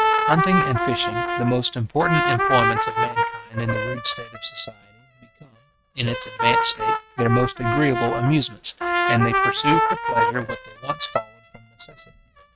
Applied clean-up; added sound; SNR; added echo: neural mask model RNNoise.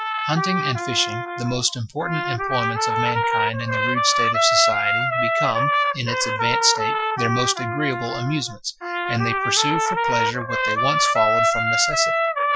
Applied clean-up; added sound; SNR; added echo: classical method Wiener filter.